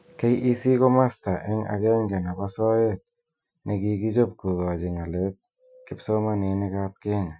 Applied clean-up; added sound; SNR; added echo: classical method Wiener filter.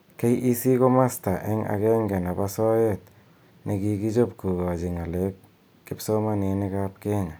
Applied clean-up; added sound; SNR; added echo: none; none; none; none.